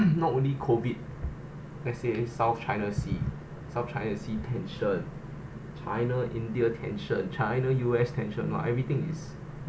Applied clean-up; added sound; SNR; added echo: none; none; none; none.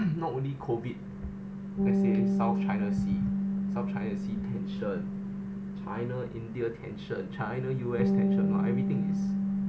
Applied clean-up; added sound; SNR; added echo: none; Bass guitar; -4 dB; none.